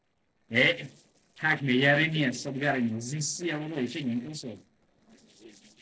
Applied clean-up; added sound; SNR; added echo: neural separator model SepFormer DNS4.